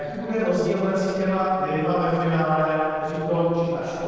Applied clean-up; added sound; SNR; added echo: neural separator model SepFormer DNS4.